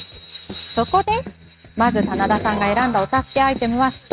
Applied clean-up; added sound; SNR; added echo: neural mask model RNNoise.